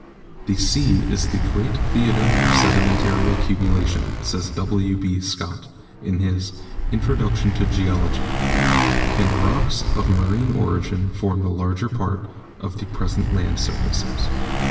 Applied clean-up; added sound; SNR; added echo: none; Motorcycle; 0 dB; reverberation time 1.1 s.